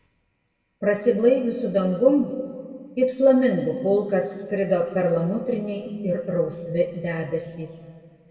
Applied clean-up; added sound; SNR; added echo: none; none; none; reverberation time 1.8 s.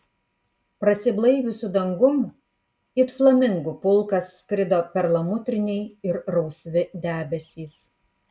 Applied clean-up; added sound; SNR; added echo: none; none; none; none.